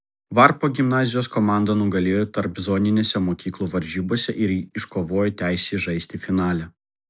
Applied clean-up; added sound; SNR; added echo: none; none; none; none.